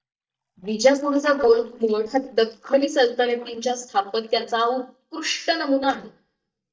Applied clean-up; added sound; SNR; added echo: neural mask model DeepFilterNet 3.